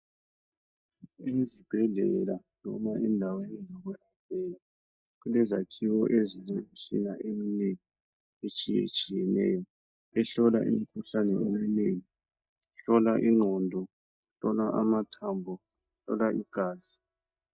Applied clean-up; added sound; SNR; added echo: neural mask model DeepFilterNet 3.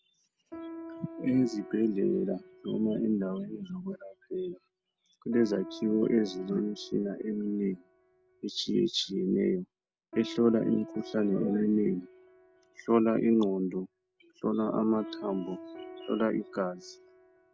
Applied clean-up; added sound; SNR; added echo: none; Piano; 17 dB; none.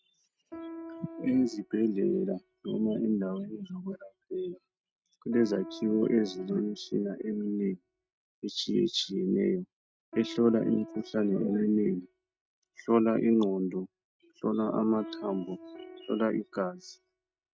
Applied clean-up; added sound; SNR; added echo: neural mask model RNNoise.